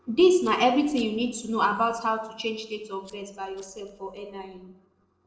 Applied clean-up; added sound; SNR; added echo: neural separator model SepFormer DNS4.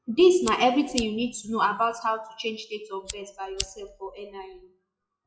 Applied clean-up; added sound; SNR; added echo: classical method WPE with log-MMSE.